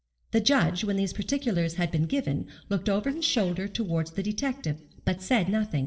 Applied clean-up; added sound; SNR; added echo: neural separator model SepFormer DNS4.